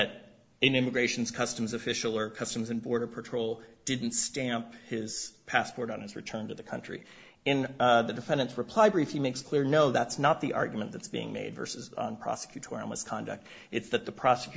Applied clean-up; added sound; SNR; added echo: none; none; none; none.